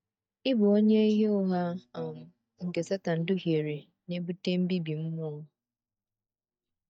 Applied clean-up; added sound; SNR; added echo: neural mask model DeepFilterNet 3.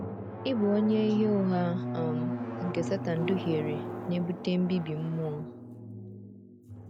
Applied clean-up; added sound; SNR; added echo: none; Drum; 6 dB; none.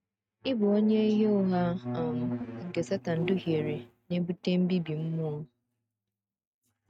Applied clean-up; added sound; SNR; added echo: neural mask model RNNoise.